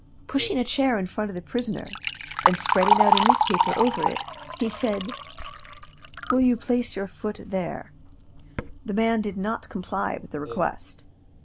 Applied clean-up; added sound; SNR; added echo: none; Liquid; 1 dB; none.